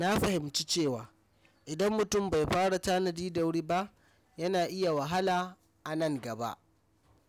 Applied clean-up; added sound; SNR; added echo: none; none; none; none.